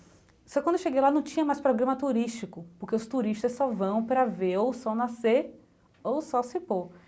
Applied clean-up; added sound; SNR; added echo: none; none; none; none.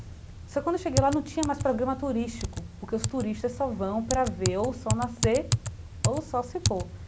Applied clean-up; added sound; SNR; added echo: none; Typing; 3 dB; none.